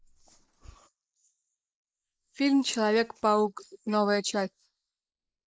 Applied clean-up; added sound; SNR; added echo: neural mask model Resemble Enhance denoiser.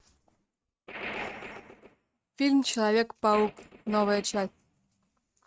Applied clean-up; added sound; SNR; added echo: neural mask model RNNoise.